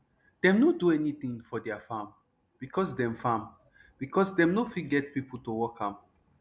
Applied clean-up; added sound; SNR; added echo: none; none; none; none.